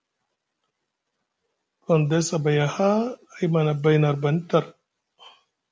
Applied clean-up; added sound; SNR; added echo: none; none; none; none.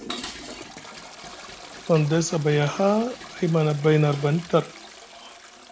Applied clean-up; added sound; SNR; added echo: none; Dishes, pots, and pans + Toilet flush; 15 dB; none.